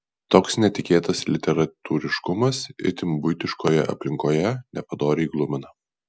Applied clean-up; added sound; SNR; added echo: none; none; none; none.